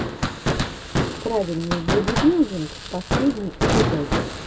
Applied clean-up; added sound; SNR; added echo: none; Fireworks; 0 dB; none.